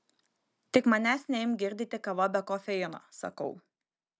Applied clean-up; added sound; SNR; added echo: none; none; none; none.